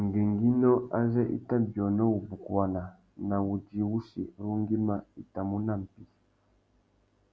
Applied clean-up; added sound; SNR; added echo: none; none; none; none.